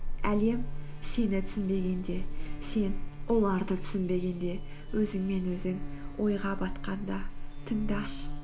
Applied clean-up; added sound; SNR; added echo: none; Buzz; 2 dB; none.